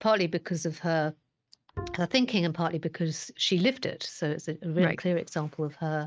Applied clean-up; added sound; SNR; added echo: neural mask model RNNoise.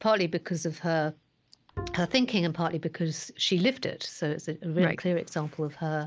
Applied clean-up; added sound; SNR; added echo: none; Bowed string instrument; 13 dB; none.